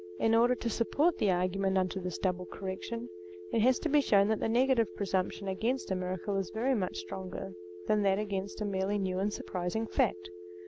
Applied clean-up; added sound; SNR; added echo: none; Telephone; 14 dB; none.